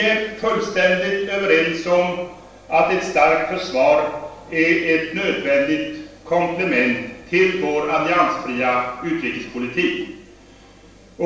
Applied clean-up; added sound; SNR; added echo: none; none; none; reverberation time 0.6 s.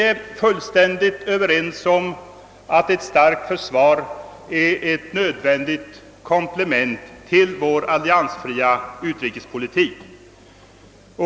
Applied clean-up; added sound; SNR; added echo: none; none; none; none.